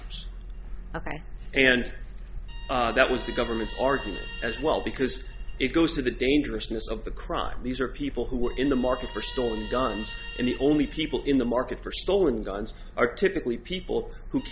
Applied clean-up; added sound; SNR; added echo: none; Guitar; 19 dB; none.